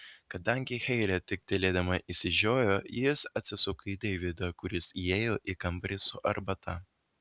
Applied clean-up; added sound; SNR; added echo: none; none; none; none.